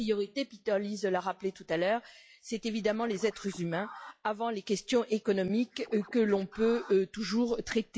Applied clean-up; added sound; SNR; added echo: classical method log-MMSE.